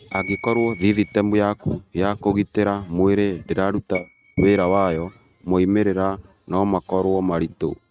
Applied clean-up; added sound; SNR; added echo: neural mask model RNNoise.